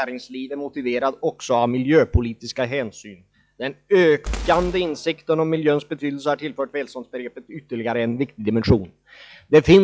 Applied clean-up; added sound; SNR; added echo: classical method log-MMSE.